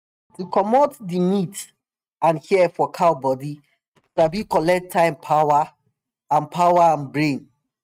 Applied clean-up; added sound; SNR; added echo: neural mask model RNNoise.